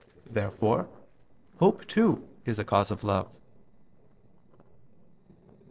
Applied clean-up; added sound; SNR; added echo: neural separator model SepFormer DNS4.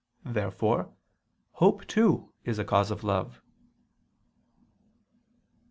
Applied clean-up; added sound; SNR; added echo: none; none; none; none.